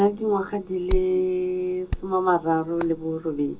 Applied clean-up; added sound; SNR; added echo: none; Hands; 9 dB; reverberation time 0.2 s.